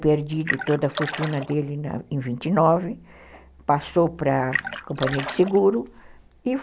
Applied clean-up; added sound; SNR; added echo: none; Splash, splatter; 7 dB; none.